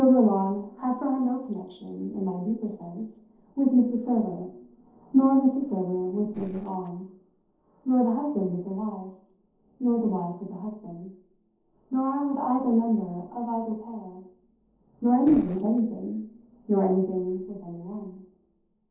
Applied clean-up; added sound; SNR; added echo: neural separator model SepFormer DNS4.